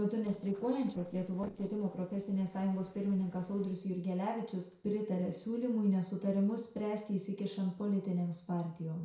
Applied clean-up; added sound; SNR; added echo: neural separator model SepFormer DNS4.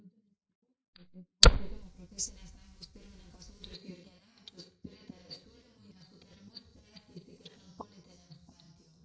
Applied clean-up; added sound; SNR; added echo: neural mask model DeepFilterNet 3.